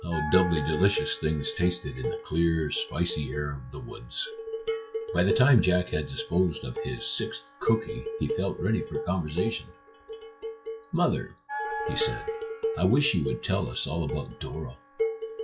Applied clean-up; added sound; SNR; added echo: classical method log-MMSE.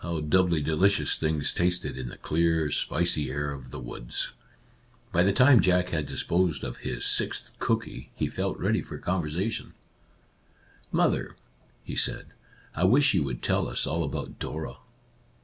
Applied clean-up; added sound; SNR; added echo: none; none; none; none.